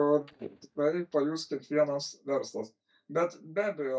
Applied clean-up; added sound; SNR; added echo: neural mask model DeepFilterNet 3.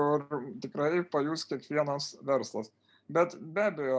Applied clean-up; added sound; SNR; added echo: none; none; none; none.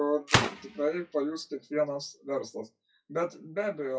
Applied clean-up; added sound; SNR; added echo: classical method WPE with log-MMSE.